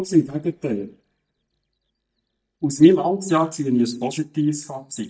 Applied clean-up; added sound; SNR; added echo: neural mask model DeepFilterNet 3.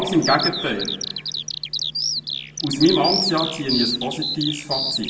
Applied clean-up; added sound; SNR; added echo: none; Bird vocalization, bird call, bird song; 3 dB; reverberation time 0.6 s.